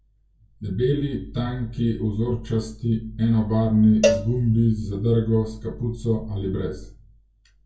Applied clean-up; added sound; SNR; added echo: none; Cowbell; 5 dB; reverberation time 0.1 s.